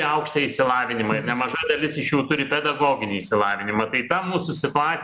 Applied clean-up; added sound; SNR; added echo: none; none; none; none.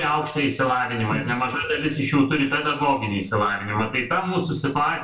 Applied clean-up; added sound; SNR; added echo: none; none; none; reverberation time 0.2 s.